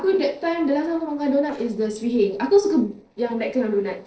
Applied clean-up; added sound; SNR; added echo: neural separator model SepFormer DNS4.